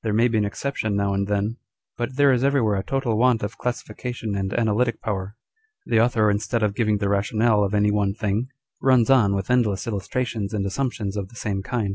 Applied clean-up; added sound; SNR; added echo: none; none; none; none.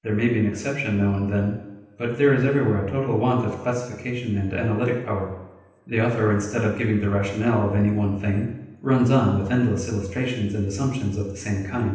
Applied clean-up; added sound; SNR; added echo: none; none; none; reverberation time 0.9 s.